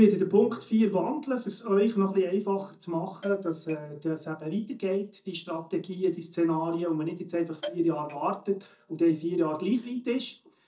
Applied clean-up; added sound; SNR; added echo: neural mask model DeepFilterNet 3.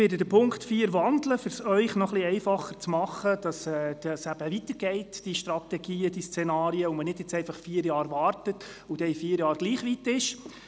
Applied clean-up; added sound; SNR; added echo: none; none; none; none.